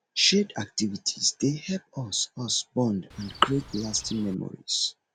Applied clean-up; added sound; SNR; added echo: none; Chirp, tweet; 16 dB; none.